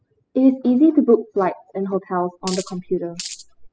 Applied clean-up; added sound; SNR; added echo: classical method spectral subtraction.